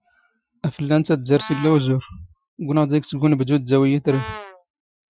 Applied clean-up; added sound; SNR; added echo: classical method Wiener filter.